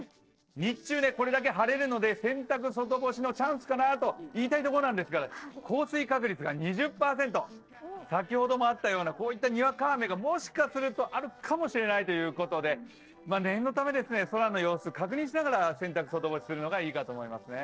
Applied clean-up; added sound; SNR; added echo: neural separator model SepFormer DNS4.